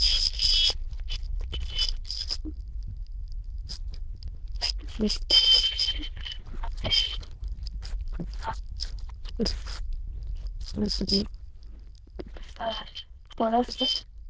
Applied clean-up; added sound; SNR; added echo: neural diffusion model UNIVERSE++.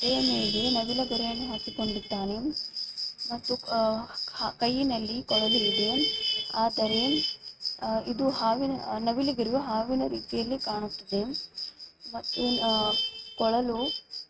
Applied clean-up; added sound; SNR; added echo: neural mask model RNNoise.